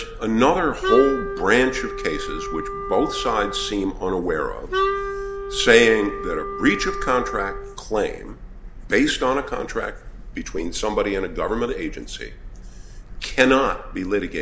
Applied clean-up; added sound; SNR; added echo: none; Wind instrument, woodwind instrument; 6 dB; none.